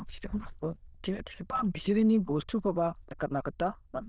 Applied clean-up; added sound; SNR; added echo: neural diffusion model UNIVERSE++.